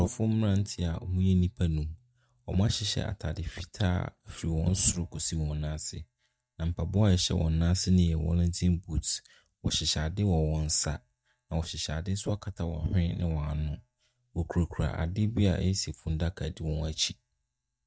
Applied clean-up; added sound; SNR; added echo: neural mask model DeepFilterNet 3.